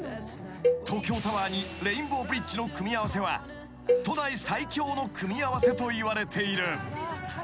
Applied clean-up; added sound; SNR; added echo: none; Cowbell; 2 dB; none.